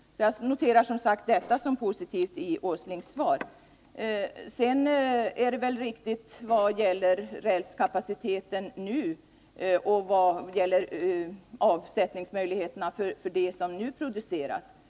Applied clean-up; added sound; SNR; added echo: none; Fart; 20 dB; none.